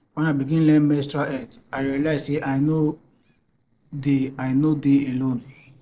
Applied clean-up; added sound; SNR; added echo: neural separator model SepFormer DNS4.